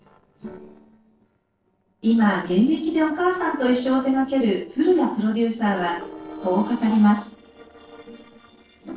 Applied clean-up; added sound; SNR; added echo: neural separator model SepFormer DNS4.